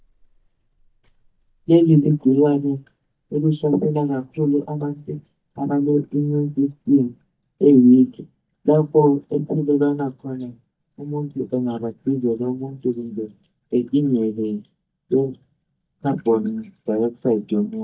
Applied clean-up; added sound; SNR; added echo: neural mask model DeepFilterNet 3.